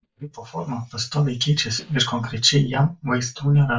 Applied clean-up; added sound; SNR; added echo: neural mask model DeepFilterNet 3.